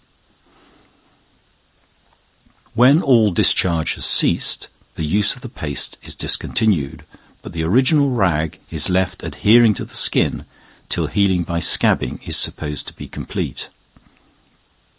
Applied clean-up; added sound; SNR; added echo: none; none; none; none.